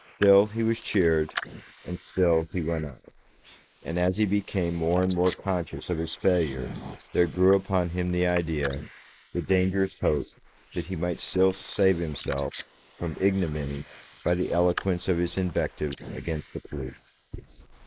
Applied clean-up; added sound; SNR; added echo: neural mask model Resemble Enhance denoiser.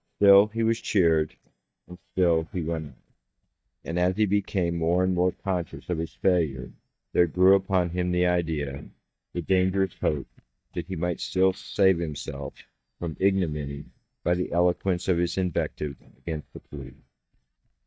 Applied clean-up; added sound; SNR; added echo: neural mask model DeepFilterNet 3.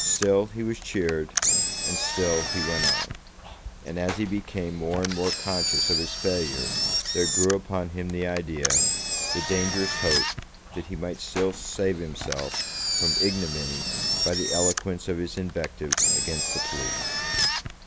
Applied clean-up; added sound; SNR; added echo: none; Engine; -1 dB; none.